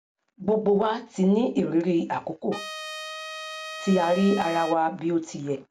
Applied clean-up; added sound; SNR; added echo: none; Trumpet; 11 dB; none.